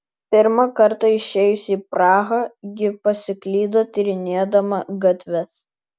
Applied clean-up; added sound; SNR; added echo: none; none; none; none.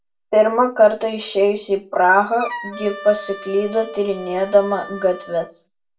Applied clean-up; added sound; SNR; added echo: none; Wind instrument, woodwind instrument; 15 dB; reverberation time 0.2 s.